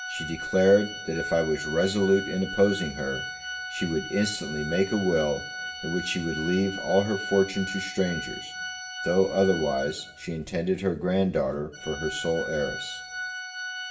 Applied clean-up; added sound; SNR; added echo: none; Organ; 9 dB; reverberation time 0.5 s.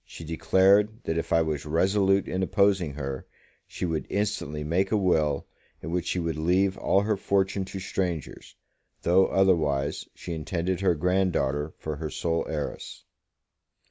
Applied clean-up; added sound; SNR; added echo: none; none; none; none.